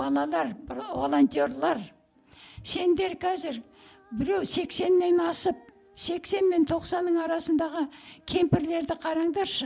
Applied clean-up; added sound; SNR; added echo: none; none; none; none.